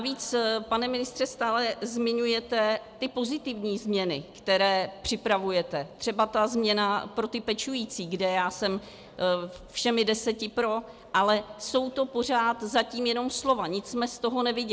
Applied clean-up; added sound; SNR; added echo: none; none; none; none.